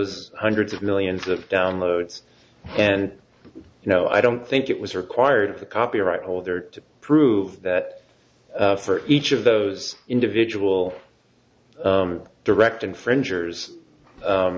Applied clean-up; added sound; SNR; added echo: none; none; none; none.